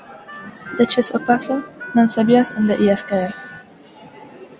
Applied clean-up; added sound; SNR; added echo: none; Harmonica; 16 dB; none.